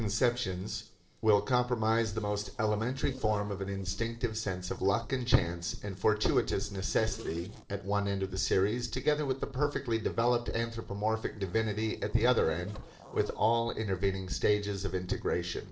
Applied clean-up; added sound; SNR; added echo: neural separator model SepFormer DNS4.